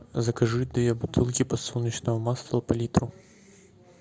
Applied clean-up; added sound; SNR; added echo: none; none; none; none.